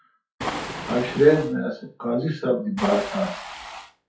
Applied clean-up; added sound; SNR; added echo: classical method WPE with log-MMSE.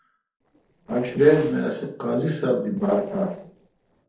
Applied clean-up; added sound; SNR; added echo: neural separator model SepFormer DNS4.